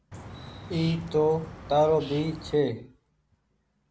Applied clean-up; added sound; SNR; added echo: none; Bird; 13 dB; none.